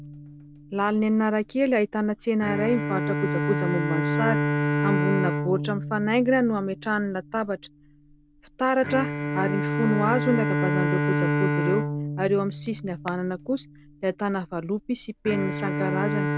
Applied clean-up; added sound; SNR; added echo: none; Bowed string instrument; 2 dB; none.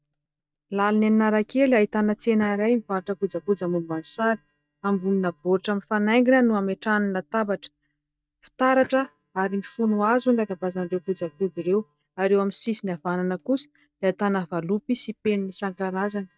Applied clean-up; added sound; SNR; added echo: neural mask model DeepFilterNet 3.